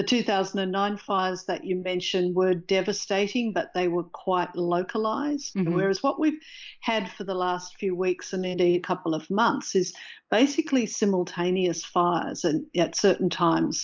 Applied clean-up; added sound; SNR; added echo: neural mask model Resemble Enhance denoiser.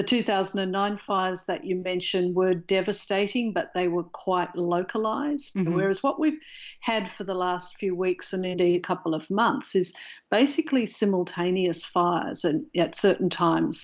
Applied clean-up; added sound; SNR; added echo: none; none; none; none.